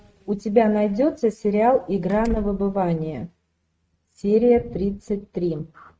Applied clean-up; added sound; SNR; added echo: neural mask model RNNoise.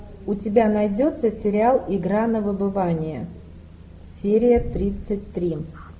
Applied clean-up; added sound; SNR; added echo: none; none; none; none.